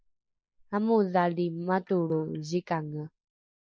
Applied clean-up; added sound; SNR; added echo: neural mask model Resemble Enhance denoiser.